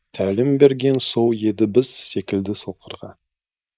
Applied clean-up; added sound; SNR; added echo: neural mask model Resemble Enhance denoiser.